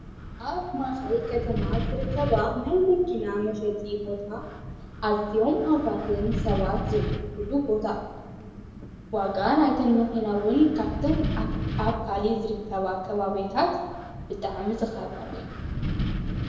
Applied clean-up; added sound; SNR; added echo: none; Wind; 6 dB; reverberation time 0.9 s.